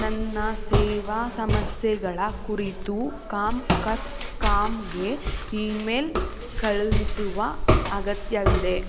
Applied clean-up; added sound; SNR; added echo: none; Walk, footsteps; -1 dB; none.